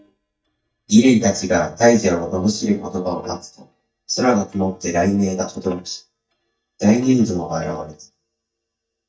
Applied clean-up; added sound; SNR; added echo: neural mask model DeepFilterNet 3.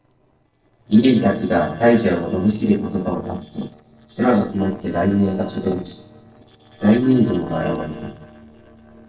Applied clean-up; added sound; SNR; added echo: neural separator model SepFormer DNS4.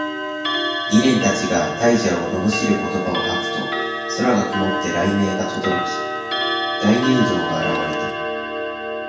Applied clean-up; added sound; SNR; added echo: none; Clock; 2 dB; reverberation time 0.6 s.